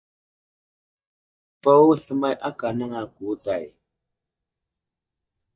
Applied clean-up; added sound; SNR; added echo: neural mask model DeepFilterNet 3.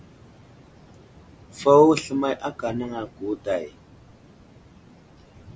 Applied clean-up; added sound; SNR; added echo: none; none; none; none.